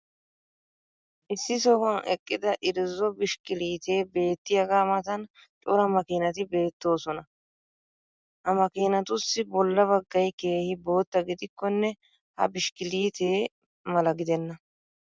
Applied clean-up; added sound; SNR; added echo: none; none; none; none.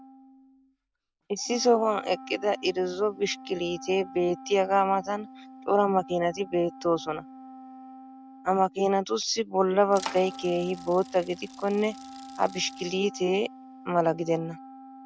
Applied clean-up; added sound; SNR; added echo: none; Bicycle + Wind instrument, woodwind instrument; 17 dB; none.